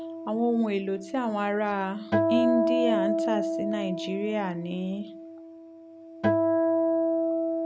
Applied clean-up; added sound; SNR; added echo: none; Acoustic guitar; -2 dB; none.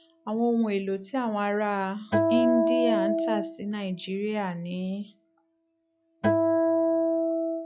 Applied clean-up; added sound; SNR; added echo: classical method log-MMSE.